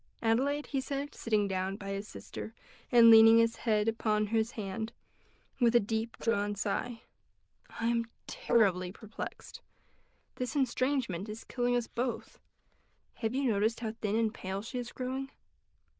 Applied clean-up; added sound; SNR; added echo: neural diffusion model UNIVERSE++.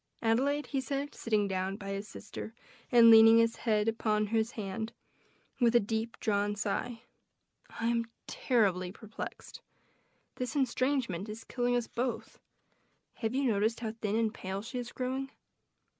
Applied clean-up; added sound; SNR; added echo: none; none; none; none.